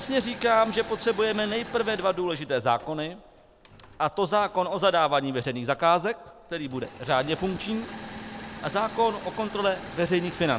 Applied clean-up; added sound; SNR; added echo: none; Engine / Mechanisms; 16 dB; none.